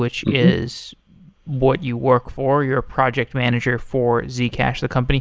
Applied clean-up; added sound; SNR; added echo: none; none; none; none.